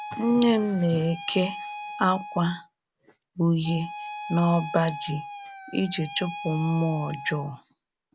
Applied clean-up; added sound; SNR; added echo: none; Wind instrument, woodwind instrument; 12 dB; none.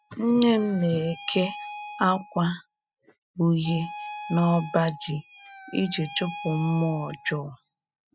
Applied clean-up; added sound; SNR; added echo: classical method spectral subtraction.